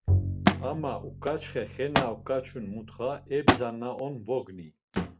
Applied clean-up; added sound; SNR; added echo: none; Thump, thud + Bowed string instrument; -3 dB; none.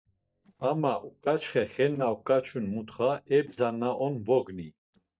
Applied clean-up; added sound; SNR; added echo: neural mask model DeepFilterNet 3.